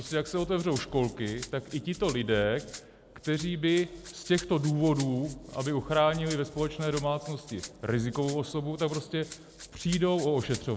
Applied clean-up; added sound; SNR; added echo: none; Rattle (instrument); 18 dB; none.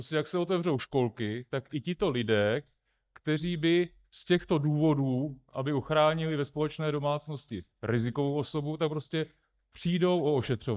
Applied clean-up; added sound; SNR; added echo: neural mask model DeepFilterNet 3.